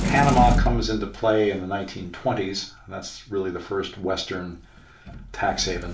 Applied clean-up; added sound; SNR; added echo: none; Sliding door; 3 dB; reverberation time 0.3 s.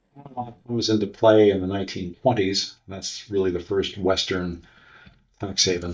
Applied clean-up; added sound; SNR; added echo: neural mask model DeepFilterNet 3.